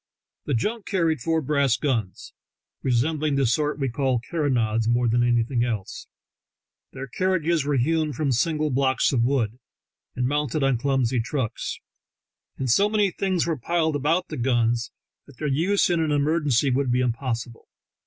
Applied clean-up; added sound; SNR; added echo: none; none; none; none.